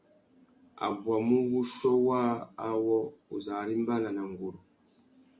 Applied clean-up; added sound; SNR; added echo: none; none; none; none.